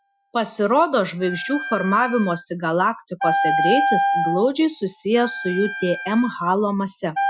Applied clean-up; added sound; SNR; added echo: classical method Wiener filter.